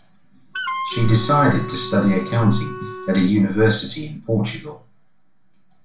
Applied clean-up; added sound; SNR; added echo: none; Wind instrument, woodwind instrument; 11 dB; reverberation time 0.3 s.